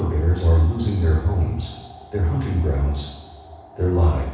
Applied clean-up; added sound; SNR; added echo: none; none; none; reverberation time 1.1 s.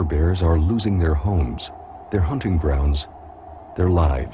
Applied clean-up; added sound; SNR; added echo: none; none; none; none.